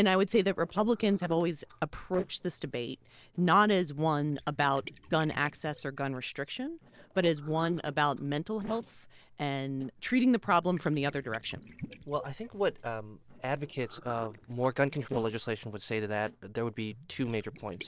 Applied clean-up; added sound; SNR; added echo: neural separator model SepFormer DNS4.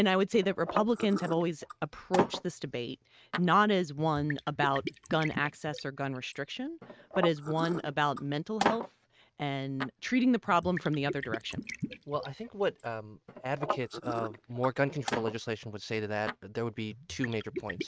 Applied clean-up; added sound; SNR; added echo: neural mask model RNNoise.